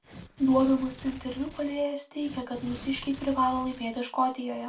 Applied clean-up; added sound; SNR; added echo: none; Tearing; 16 dB; reverberation time 0.2 s.